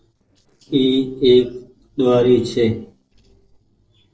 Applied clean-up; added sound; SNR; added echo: neural separator model SepFormer DNS4.